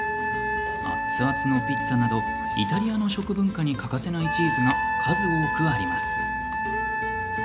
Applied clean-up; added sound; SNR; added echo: none; Wind instrument, woodwind instrument; 1 dB; none.